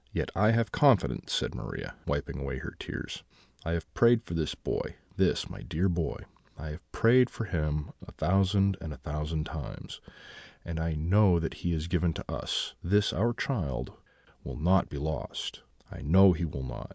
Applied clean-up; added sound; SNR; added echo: none; none; none; none.